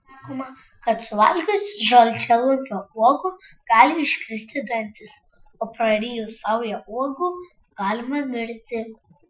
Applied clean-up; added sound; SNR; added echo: classical method Wiener filter.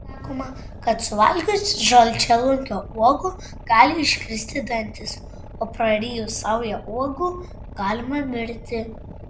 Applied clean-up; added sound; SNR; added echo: none; Boat, Water vehicle; 14 dB; none.